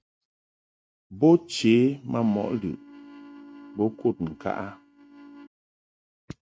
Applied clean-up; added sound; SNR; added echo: neural mask model RNNoise.